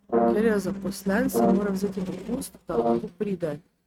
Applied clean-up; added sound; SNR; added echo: neural mask model RNNoise.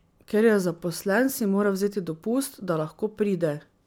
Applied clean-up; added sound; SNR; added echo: none; none; none; none.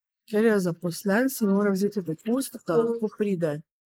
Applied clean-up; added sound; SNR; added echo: neural mask model Resemble Enhance denoiser.